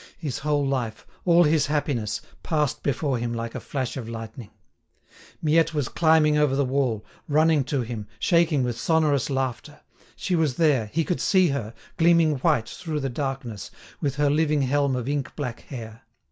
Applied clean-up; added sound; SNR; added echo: none; none; none; none.